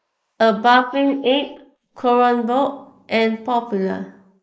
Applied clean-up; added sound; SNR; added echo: neural mask model Resemble Enhance denoiser.